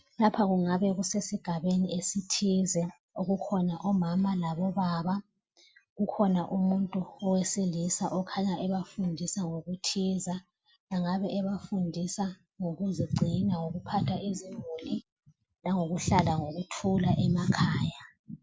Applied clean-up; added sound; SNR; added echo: none; none; none; none.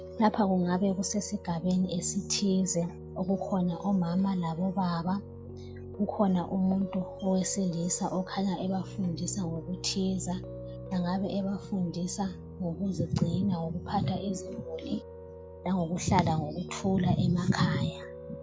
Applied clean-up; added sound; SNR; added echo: none; Piano; 12 dB; none.